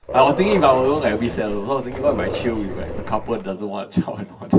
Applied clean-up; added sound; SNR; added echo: none; Dog; 8 dB; reverberation time 2.2 s.